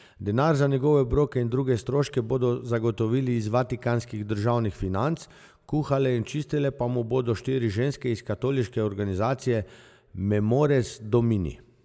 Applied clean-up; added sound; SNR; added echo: none; none; none; none.